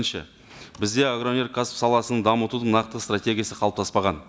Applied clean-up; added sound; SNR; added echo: none; none; none; none.